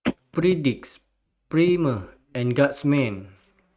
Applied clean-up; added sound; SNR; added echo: neural mask model RNNoise.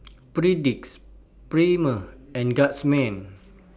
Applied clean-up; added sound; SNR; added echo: none; none; none; none.